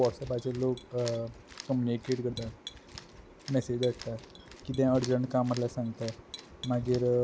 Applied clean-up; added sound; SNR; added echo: none; Cat; 18 dB; none.